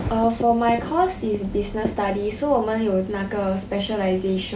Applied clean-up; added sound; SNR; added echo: none; none; none; none.